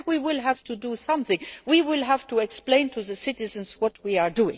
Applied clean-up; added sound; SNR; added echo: neural separator model SepFormer DNS4.